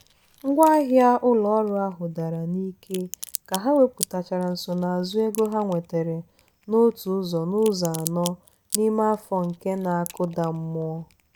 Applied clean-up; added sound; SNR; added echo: none; Crack; 17 dB; none.